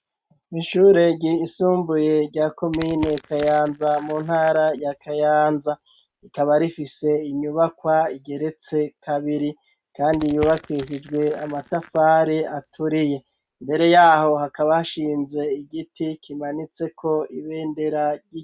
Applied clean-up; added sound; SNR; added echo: neural mask model RNNoise.